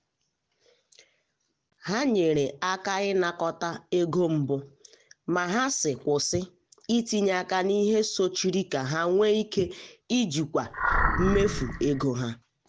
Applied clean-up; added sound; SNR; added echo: none; Animal; 0 dB; none.